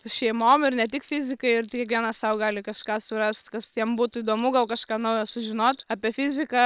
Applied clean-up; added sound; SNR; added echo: neural separator model SepFormer WHAM!.